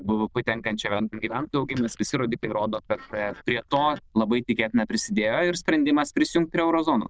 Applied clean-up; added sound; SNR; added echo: neural diffusion model UNIVERSE++.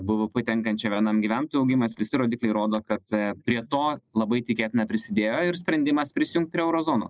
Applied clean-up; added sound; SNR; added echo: neural mask model Resemble Enhance denoiser.